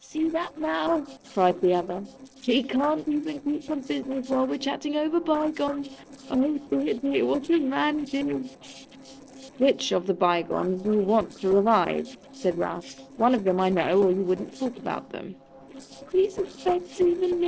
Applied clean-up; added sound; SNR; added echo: neural separator model SepFormer DNS4.